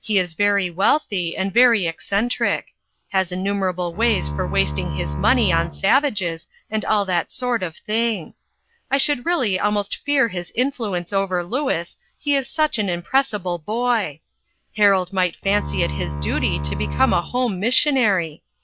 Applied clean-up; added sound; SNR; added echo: none; Bowed string instrument; 4 dB; none.